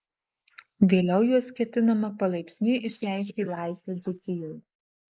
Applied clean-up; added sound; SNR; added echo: neural mask model Resemble Enhance denoiser.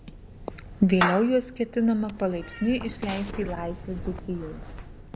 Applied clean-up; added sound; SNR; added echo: none; Meow / Clapping; 8 dB; none.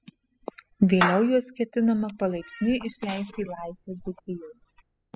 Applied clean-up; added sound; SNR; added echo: classical method spectral subtraction.